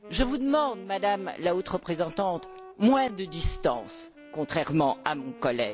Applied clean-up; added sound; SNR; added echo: none; Wind instrument, woodwind instrument; 19 dB; none.